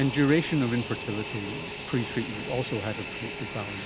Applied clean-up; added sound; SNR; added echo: none; Fixed-wing aircraft, airplane; 7 dB; none.